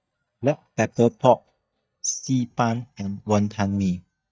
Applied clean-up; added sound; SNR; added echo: neural mask model DeepFilterNet 3.